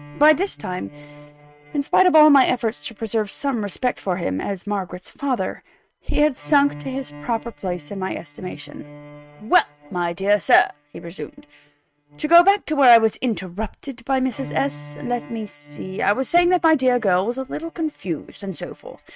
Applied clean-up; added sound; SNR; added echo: neural mask model RNNoise.